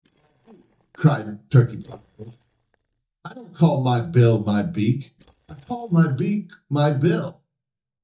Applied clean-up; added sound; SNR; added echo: neural mask model DeepFilterNet 3.